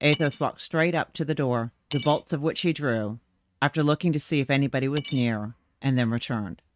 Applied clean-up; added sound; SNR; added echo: neural mask model RNNoise.